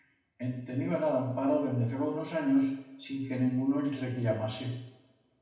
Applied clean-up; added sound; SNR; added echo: none; none; none; reverberation time 0.9 s.